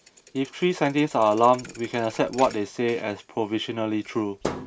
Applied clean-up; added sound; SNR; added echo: none; Thump, thud; 16 dB; none.